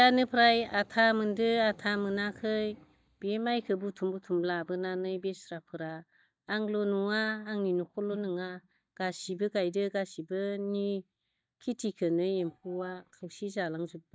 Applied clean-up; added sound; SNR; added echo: neural mask model DeepFilterNet 3.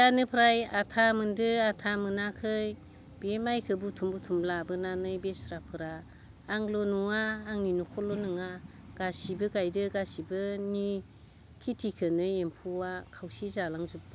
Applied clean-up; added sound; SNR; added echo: none; none; none; none.